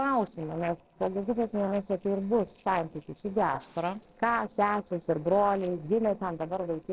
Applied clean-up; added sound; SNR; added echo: neural separator model SepFormer DNS4.